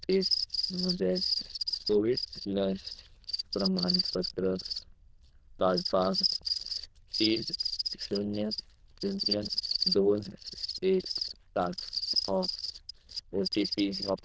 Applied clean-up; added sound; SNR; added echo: neural diffusion model UNIVERSE++.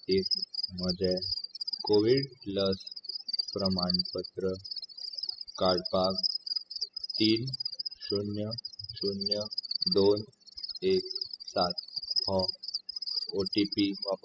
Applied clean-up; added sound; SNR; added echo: classical method spectral subtraction.